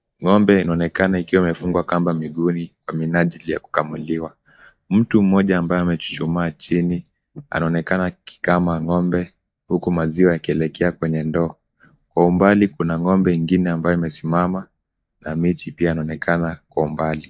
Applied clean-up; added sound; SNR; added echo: neural mask model DeepFilterNet 3.